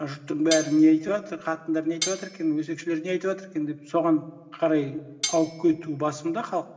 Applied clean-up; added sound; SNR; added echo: none; Cutlery, silverware; 11 dB; reverberation time 0.9 s.